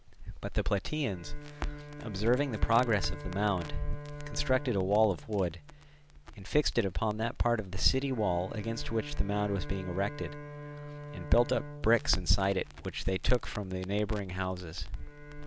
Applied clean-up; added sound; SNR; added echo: none; Bowed string instrument + Crackle; 13 dB; none.